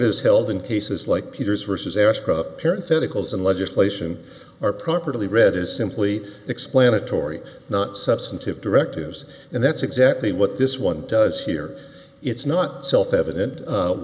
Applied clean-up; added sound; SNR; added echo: none; none; none; none.